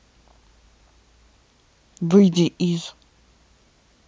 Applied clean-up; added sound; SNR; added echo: none; none; none; none.